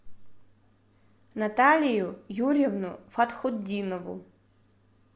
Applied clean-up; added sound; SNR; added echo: none; none; none; none.